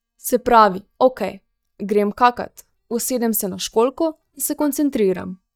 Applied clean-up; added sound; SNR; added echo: neural mask model DeepFilterNet 3.